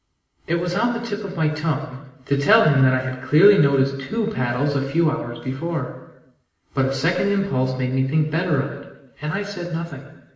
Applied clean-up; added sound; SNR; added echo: none; none; none; reverberation time 1.0 s.